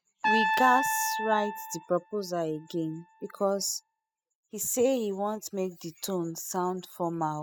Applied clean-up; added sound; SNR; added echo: classical method spectral subtraction.